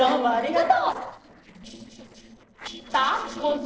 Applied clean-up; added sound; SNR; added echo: neural separator model SepFormer DNS4.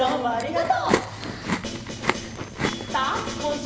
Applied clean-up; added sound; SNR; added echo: none; Chewing, mastication; 3 dB; reverberation time 0.9 s.